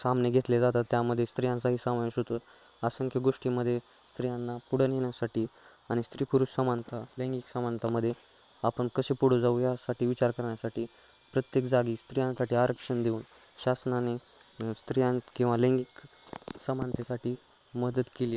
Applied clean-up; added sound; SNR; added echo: neural separator model SepFormer WHAM!.